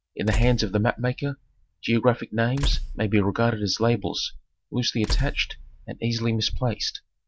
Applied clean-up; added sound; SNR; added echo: none; Tools; 6 dB; none.